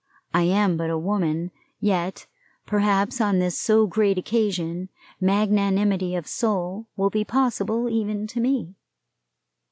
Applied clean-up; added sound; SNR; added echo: none; none; none; none.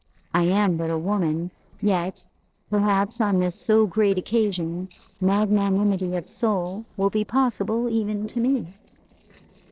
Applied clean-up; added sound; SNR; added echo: neural separator model SepFormer DNS4.